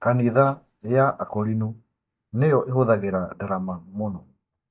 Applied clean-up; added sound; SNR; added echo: neural mask model DeepFilterNet 3.